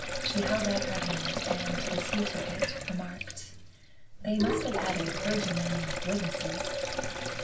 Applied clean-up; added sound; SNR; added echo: none; Sink (filling or washing); 0 dB; reverberation time 0.1 s.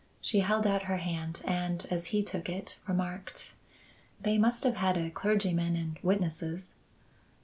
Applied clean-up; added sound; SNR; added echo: none; none; none; none.